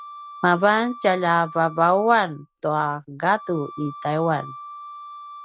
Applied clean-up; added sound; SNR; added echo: none; Wind instrument, woodwind instrument; 17 dB; none.